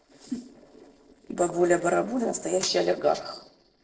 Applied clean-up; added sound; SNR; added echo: neural separator model SepFormer DNS4.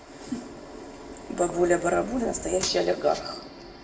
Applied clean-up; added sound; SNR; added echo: none; Vehicle; 18 dB; reverberation time 1.0 s.